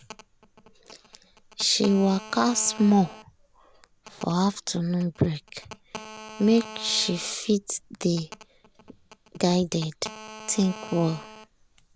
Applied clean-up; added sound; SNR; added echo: none; Telephone; 18 dB; none.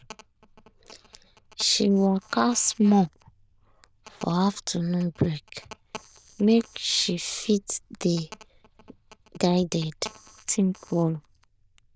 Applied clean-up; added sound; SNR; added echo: neural diffusion model UNIVERSE++.